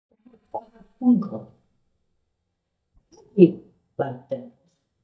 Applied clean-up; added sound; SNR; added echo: neural mask model DeepFilterNet 3.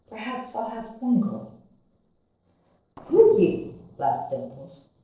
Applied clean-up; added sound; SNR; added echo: neural separator model SepFormer DNS4.